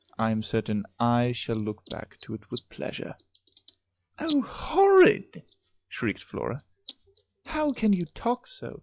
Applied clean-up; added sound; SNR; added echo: classical method log-MMSE.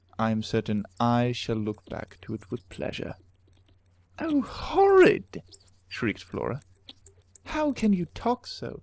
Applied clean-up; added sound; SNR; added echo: neural separator model SepFormer DNS4.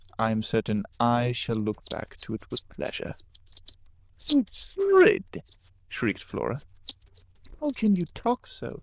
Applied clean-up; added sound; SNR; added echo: neural diffusion model UNIVERSE++.